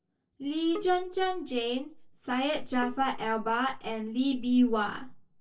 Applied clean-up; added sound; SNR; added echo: neural separator model SepFormer DNS4.